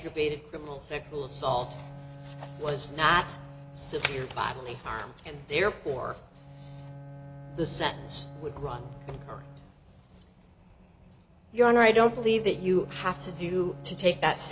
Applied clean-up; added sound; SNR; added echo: none; Bowed string instrument; 17 dB; none.